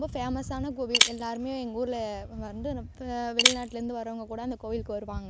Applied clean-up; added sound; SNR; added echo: none; Shatter; -2 dB; none.